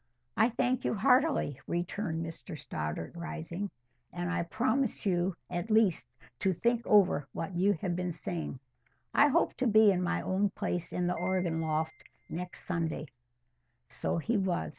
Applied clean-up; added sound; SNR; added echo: none; Piano; 19 dB; none.